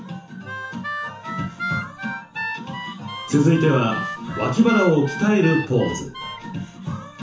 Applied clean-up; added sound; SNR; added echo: none; Harmonica; 9 dB; reverberation time 0.9 s.